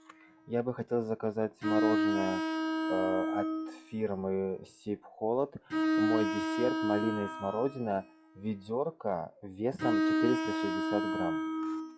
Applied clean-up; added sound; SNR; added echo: classical method log-MMSE.